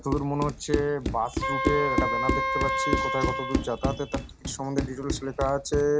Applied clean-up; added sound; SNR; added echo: none; Wind instrument, woodwind instrument + Run; 0 dB; none.